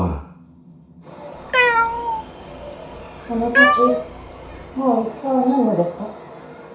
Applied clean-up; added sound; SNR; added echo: none; Cat; -3 dB; reverberation time 0.6 s.